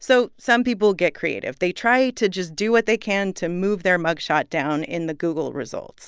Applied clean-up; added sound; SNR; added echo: none; none; none; none.